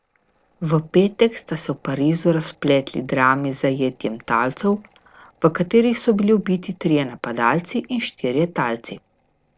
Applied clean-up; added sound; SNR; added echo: neural separator model SepFormer DNS4.